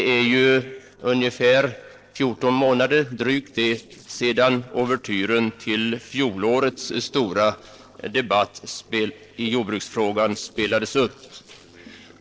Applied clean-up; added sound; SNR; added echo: neural separator model SepFormer DNS4.